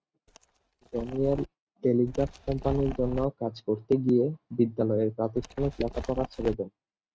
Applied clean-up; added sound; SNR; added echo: neural mask model RNNoise.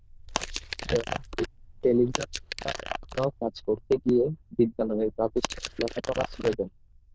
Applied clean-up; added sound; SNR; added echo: neural diffusion model UNIVERSE++.